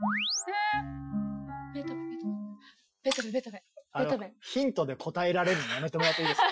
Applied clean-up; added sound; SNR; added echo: classical method Wiener filter.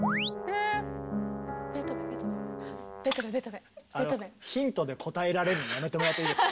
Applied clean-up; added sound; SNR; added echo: none; Brass instrument; 14 dB; none.